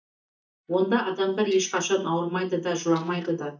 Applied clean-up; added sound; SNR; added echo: neural mask model DeepFilterNet 3.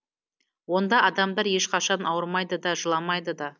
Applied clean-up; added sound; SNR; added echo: none; none; none; none.